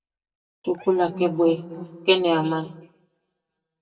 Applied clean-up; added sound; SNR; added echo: neural mask model DeepFilterNet 3.